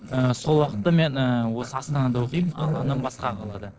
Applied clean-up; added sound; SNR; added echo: neural separator model SepFormer DNS4.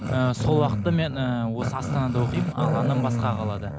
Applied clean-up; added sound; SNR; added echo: none; Growling; 1 dB; none.